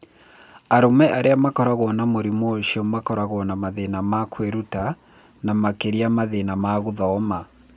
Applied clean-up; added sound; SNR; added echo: none; none; none; none.